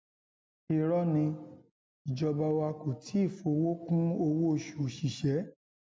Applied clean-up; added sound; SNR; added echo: none; none; none; none.